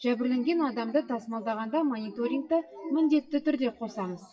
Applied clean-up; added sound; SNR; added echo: classical method WPE with log-MMSE.